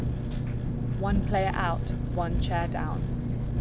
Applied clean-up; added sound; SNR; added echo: none; Engine; -5 dB; none.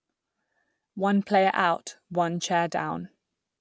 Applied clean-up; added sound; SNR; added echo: none; none; none; none.